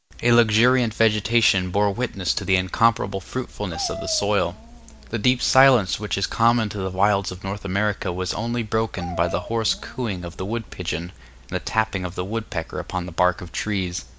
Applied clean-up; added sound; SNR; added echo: none; Dog; 16 dB; none.